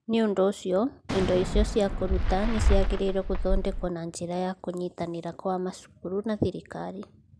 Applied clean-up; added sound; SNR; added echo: none; Fireworks; -3 dB; none.